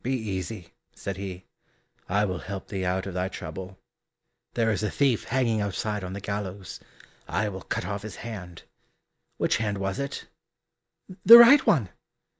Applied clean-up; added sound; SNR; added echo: none; none; none; none.